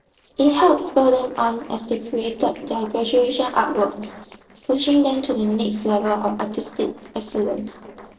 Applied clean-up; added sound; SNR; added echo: neural separator model SepFormer DNS4.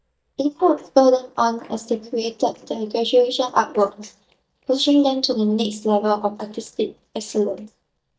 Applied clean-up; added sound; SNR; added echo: neural mask model DeepFilterNet 3.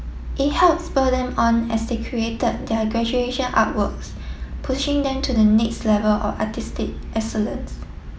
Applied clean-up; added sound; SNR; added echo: none; none; none; none.